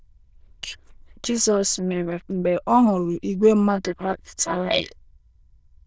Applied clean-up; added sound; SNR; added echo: neural diffusion model UNIVERSE++.